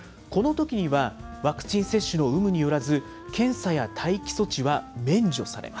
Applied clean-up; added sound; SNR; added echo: none; Wind instrument, woodwind instrument; 18 dB; none.